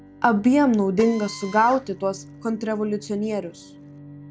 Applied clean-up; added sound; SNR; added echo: none; Drill + Bowed string instrument; 19 dB; none.